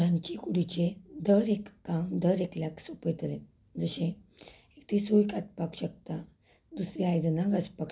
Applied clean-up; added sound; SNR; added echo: none; none; none; none.